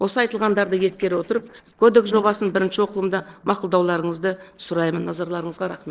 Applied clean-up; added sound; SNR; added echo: neural separator model SepFormer DNS4.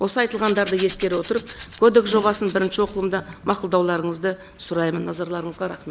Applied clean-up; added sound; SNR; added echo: none; Rattle / Rattle (instrument); 5 dB; none.